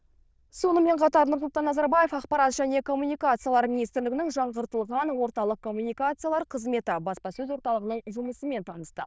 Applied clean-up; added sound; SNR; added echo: neural diffusion model UNIVERSE++.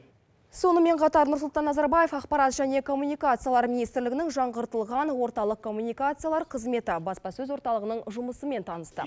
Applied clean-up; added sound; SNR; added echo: none; none; none; none.